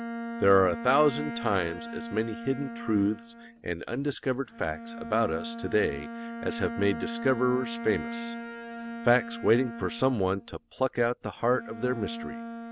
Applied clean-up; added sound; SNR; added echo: none; Bowed string instrument; 10 dB; none.